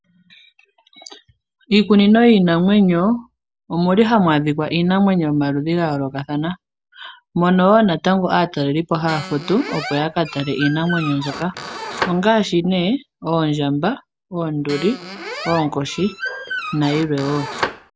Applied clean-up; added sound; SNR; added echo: none; Squeak; 10 dB; none.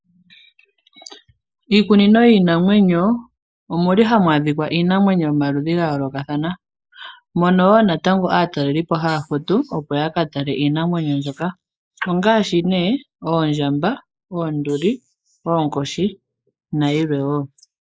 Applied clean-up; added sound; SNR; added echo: neural mask model Resemble Enhance denoiser.